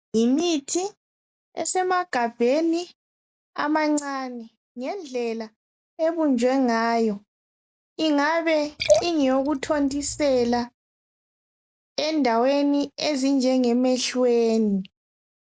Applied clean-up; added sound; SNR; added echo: neural mask model Resemble Enhance denoiser.